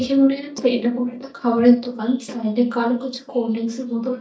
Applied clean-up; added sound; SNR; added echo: neural mask model DeepFilterNet 3.